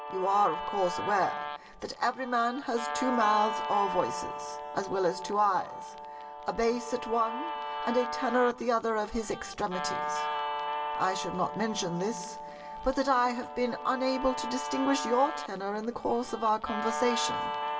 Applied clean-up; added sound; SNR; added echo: none; Guitar; 6 dB; reverberation time 1.4 s.